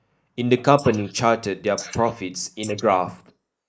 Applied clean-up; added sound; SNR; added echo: neural mask model Resemble Enhance denoiser.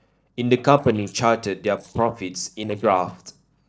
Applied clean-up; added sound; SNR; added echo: neural separator model SepFormer DNS4.